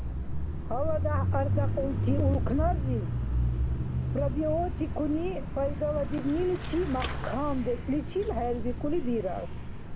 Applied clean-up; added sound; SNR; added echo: none; Mechanisms / Bicycle; -2 dB; none.